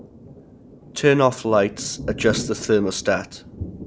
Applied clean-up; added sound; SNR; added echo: none; Thunder; 13 dB; none.